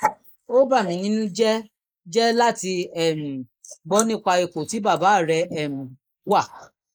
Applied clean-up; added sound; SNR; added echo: neural mask model Resemble Enhance denoiser.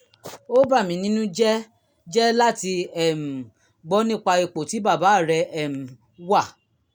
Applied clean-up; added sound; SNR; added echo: none; none; none; none.